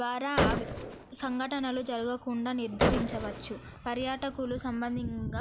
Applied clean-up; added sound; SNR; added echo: none; Gunshot, gunfire; 1 dB; none.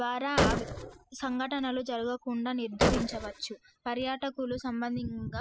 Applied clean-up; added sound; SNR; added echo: classical method spectral subtraction.